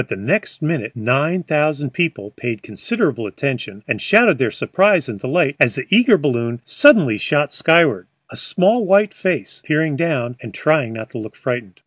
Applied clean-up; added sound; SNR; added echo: none; none; none; none.